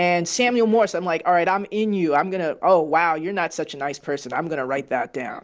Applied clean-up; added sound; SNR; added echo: none; none; none; none.